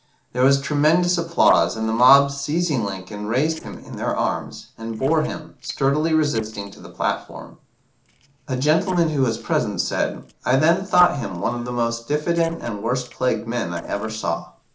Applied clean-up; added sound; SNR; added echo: neural separator model SepFormer DNS4.